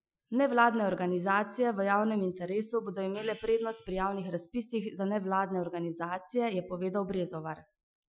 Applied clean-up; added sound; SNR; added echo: classical method Wiener filter.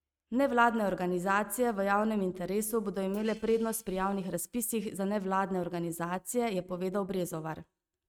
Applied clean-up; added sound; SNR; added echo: neural mask model RNNoise.